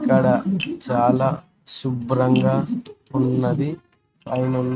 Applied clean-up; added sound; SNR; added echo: neural mask model RNNoise.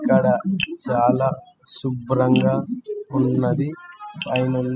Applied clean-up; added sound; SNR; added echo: classical method spectral subtraction.